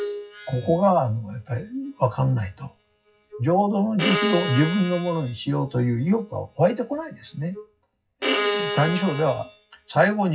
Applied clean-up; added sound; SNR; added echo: classical method WPE with log-MMSE.